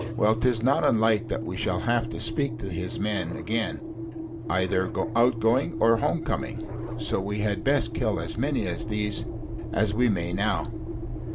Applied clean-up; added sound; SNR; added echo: none; Engine; 7 dB; none.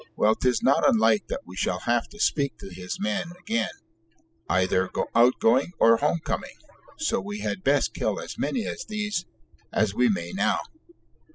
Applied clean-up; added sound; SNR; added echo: classical method spectral subtraction.